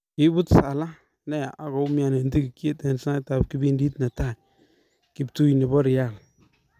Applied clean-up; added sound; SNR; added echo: none; none; none; none.